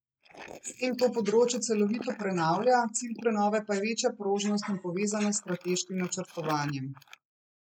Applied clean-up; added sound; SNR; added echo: neural mask model Resemble Enhance denoiser.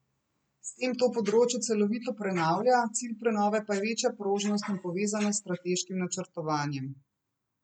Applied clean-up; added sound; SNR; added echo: none; none; none; none.